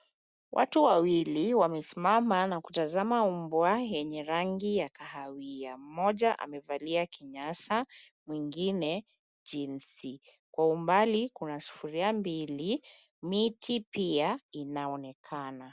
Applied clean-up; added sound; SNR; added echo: none; none; none; none.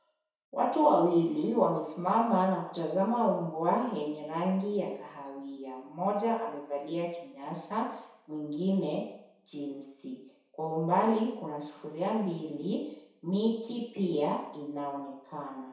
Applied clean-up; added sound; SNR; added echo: none; none; none; reverberation time 0.7 s.